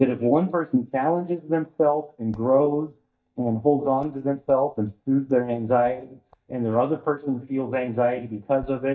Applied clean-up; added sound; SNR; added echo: neural mask model DeepFilterNet 3.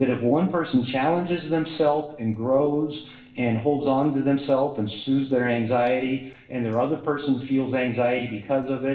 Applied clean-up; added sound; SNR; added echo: neural separator model SepFormer DNS4.